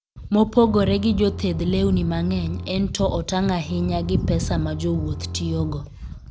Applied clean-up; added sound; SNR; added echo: none; Bowed string instrument; 10 dB; none.